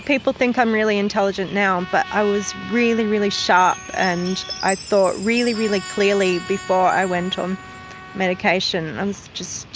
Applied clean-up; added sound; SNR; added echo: none; Chime + Trumpet; 16 dB; none.